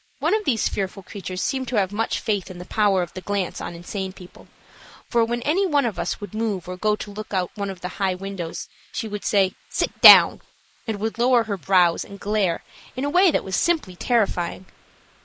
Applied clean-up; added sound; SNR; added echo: neural mask model Resemble Enhance denoiser.